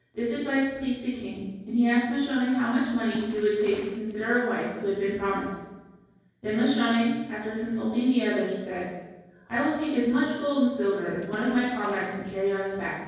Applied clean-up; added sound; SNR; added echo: none; Water / Splash, splatter; 20 dB; reverberation time 1.3 s.